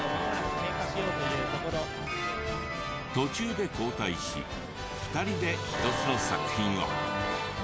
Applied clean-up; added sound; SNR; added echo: none; Organ; 5 dB; none.